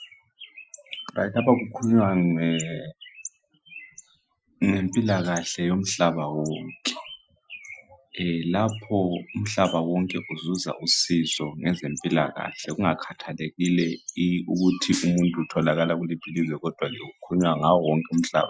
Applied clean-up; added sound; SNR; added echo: classical method Wiener filter.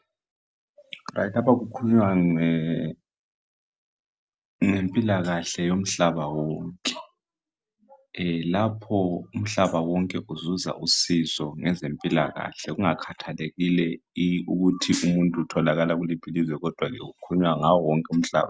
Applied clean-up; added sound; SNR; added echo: none; none; none; none.